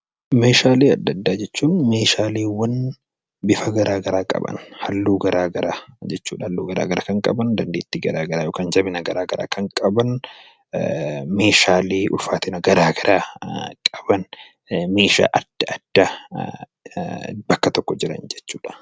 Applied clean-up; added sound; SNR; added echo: none; none; none; none.